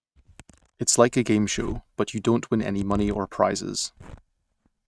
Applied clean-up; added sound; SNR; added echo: neural mask model RNNoise.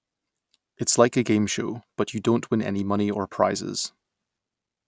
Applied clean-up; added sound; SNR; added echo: none; none; none; none.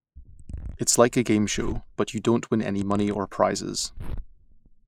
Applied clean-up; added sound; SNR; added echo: neural mask model Resemble Enhance denoiser.